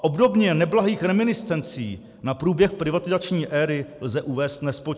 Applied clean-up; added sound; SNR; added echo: none; none; none; none.